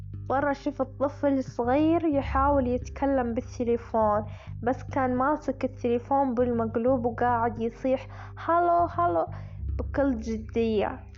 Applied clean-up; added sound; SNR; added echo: none; Bowed string instrument + Bass guitar; 12 dB; none.